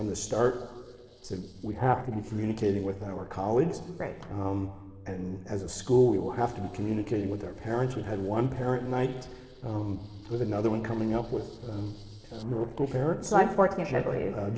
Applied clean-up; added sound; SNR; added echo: neural separator model SepFormer DNS4.